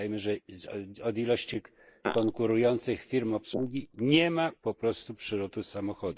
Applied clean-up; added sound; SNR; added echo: neural mask model Resemble Enhance denoiser.